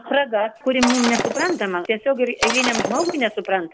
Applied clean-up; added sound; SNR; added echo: none; Shatter; 5 dB; none.